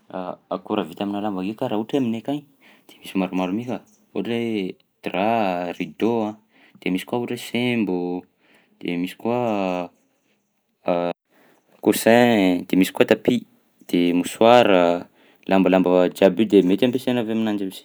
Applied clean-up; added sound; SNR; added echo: none; none; none; none.